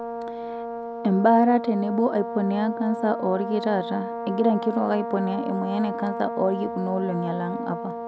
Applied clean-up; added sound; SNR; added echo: none; Brass instrument; 7 dB; none.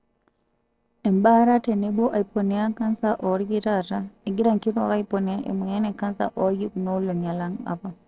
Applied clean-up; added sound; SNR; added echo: neural separator model SepFormer DNS4.